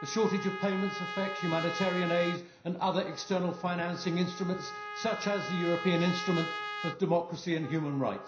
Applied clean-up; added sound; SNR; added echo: none; Trumpet; 9 dB; reverberation time 0.5 s.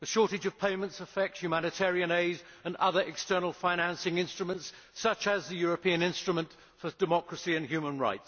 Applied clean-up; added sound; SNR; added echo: none; none; none; none.